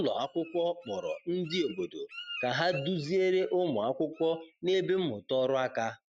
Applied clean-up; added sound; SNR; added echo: neural mask model RNNoise.